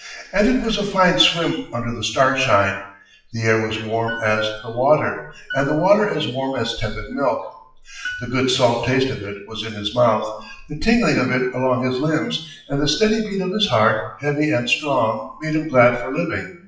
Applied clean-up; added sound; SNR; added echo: classical method WPE with log-MMSE.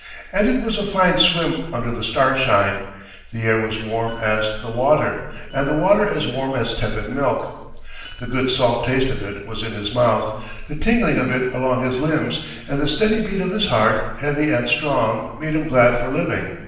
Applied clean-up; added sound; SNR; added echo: neural separator model SepFormer DNS4.